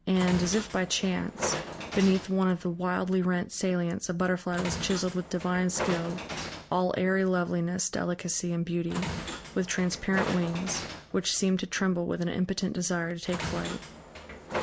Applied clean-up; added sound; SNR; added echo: none; Train; 10 dB; none.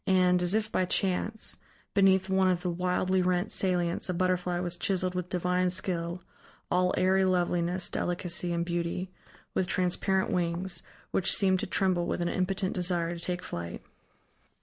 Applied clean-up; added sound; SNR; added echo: none; none; none; none.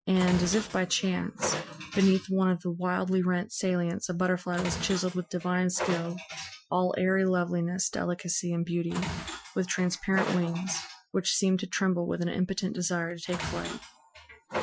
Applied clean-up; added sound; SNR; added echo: classical method Wiener filter.